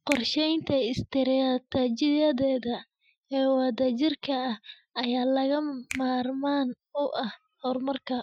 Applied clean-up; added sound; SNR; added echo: classical method Wiener filter.